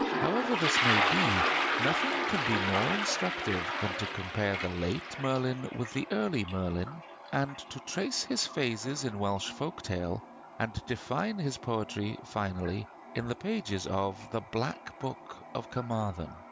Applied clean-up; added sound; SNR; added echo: none; Toilet flush; 2 dB; none.